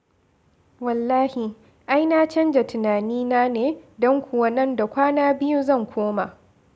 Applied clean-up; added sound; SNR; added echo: none; none; none; none.